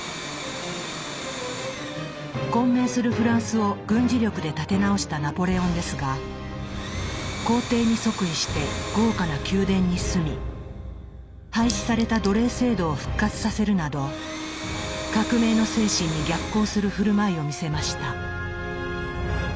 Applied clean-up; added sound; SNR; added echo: none; Chink, clink + Domestic sounds, home sounds; 14 dB; none.